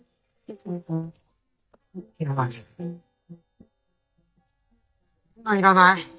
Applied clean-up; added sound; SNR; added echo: neural mask model DeepFilterNet 3.